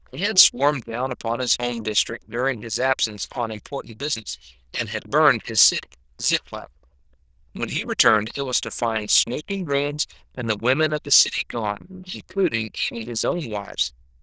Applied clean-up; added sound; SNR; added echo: neural diffusion model UNIVERSE++.